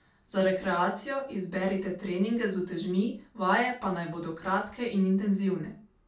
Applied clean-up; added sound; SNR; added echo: none; none; none; reverberation time 0.3 s.